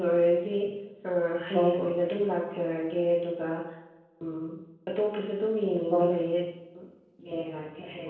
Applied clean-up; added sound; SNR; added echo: neural separator model SepFormer DNS4.